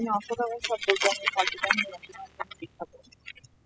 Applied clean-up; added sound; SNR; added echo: classical method spectral subtraction.